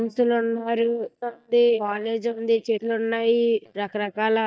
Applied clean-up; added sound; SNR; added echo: neural mask model DeepFilterNet 3.